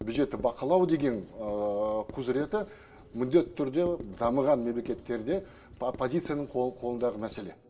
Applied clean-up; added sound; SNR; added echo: none; Writing; 19 dB; reverberation time 1.7 s.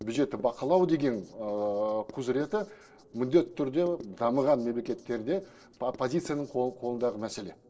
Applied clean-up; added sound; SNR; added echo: neural separator model SepFormer DNS4.